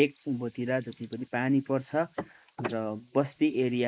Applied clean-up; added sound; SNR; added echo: neural mask model Resemble Enhance denoiser.